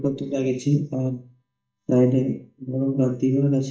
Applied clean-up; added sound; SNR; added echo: neural mask model DeepFilterNet 3.